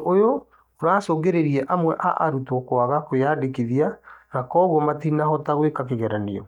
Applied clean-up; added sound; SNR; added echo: neural mask model DeepFilterNet 3.